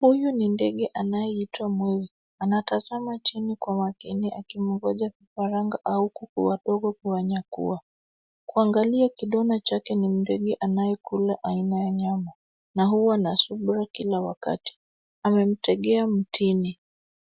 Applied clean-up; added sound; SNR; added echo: none; none; none; none.